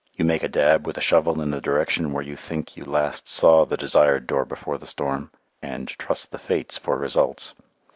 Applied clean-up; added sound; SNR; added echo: none; none; none; none.